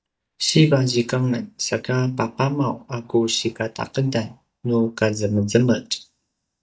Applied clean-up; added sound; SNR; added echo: neural mask model DeepFilterNet 3.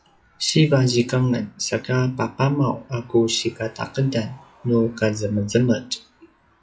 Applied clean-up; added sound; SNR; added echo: classical method WPE with log-MMSE.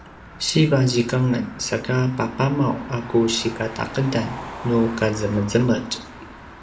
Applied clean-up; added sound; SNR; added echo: none; Motor vehicle (road); 15 dB; reverberation time 0.5 s.